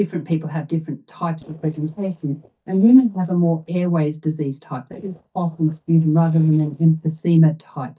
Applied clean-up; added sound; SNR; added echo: neural mask model DeepFilterNet 3.